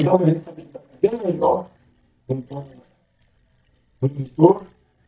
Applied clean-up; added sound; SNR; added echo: neural mask model DeepFilterNet 3.